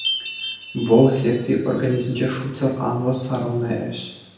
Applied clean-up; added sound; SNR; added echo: none; Chime; 12 dB; reverberation time 0.8 s.